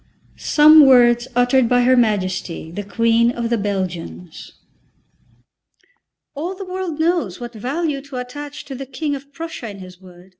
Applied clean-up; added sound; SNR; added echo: none; none; none; none.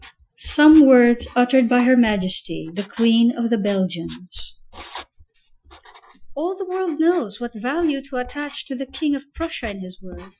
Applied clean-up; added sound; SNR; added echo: classical method Wiener filter.